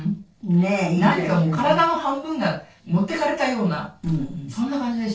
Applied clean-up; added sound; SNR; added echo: neural separator model SepFormer DNS4.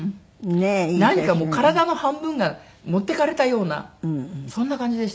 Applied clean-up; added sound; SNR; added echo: none; none; none; none.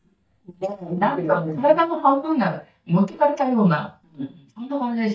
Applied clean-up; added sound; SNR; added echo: neural mask model DeepFilterNet 3.